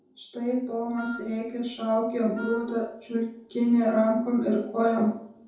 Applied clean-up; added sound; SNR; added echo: none; Wind instrument, woodwind instrument; 15 dB; reverberation time 2.6 s.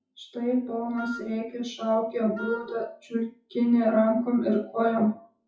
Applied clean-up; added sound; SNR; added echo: classical method WPE with log-MMSE.